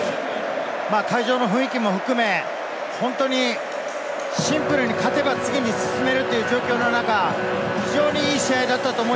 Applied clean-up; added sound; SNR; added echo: none; none; none; none.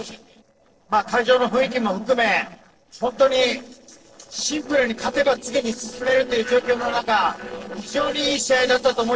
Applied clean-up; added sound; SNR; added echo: neural separator model SepFormer DNS4.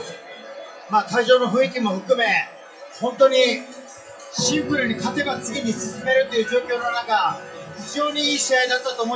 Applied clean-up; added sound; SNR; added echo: classical method WPE with log-MMSE.